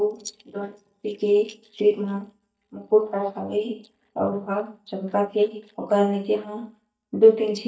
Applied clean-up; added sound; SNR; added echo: neural mask model DeepFilterNet 3.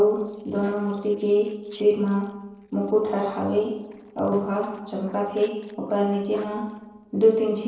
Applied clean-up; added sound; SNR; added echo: neural separator model SepFormer DNS4.